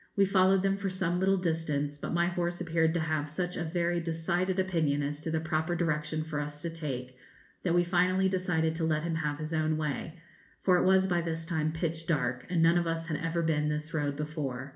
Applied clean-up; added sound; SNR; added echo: none; none; none; reverberation time 0.4 s.